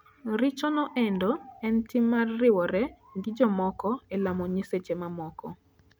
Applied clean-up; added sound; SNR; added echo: none; none; none; none.